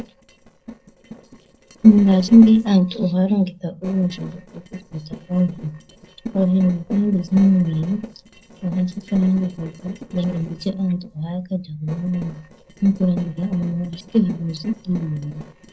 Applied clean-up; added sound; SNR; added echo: neural separator model SepFormer DNS4.